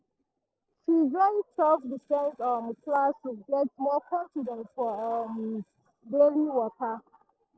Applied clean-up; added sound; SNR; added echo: neural separator model SepFormer DNS4.